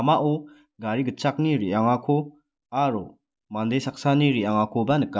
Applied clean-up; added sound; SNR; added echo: none; none; none; none.